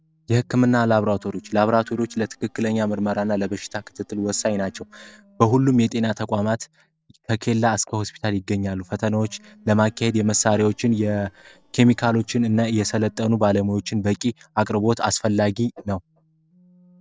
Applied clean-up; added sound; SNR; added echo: neural separator model SepFormer DNS4.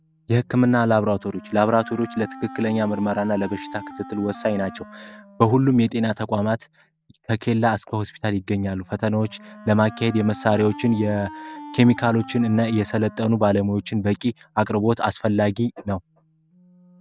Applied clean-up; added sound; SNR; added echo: none; Wind instrument, woodwind instrument; 19 dB; none.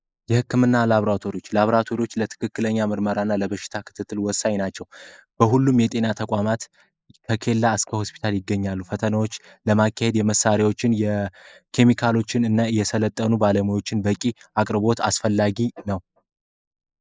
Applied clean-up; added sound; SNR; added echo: neural mask model Resemble Enhance denoiser.